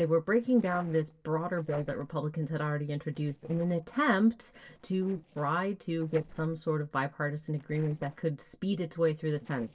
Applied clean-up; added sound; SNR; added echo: neural separator model SepFormer DNS4.